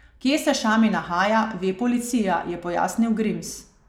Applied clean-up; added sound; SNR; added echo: none; none; none; none.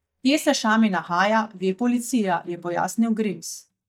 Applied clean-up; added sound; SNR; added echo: neural mask model DeepFilterNet 3.